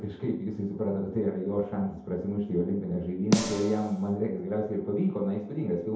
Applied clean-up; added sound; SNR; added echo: none; Snare drum; 3 dB; reverberation time 0.8 s.